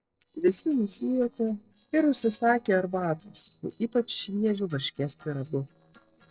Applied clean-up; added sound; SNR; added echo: neural separator model SepFormer DNS4.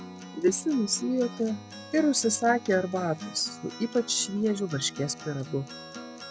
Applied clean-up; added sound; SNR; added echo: none; Acoustic guitar; 14 dB; none.